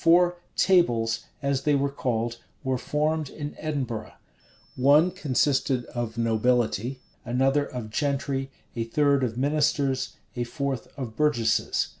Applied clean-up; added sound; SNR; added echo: none; none; none; none.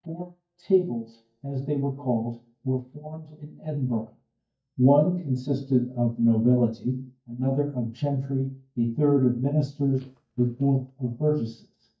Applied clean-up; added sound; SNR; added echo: neural mask model DeepFilterNet 3.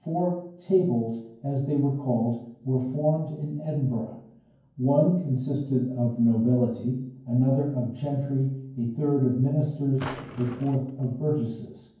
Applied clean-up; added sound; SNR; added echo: none; Drawer open or close; 13 dB; reverberation time 0.9 s.